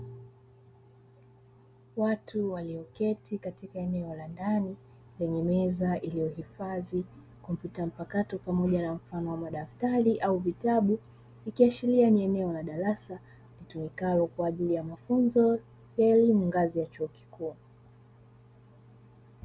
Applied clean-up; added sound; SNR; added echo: none; none; none; none.